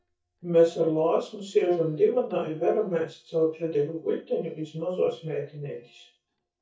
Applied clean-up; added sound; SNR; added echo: neural mask model DeepFilterNet 3.